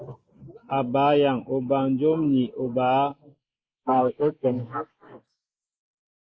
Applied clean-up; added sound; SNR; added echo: neural mask model Resemble Enhance denoiser.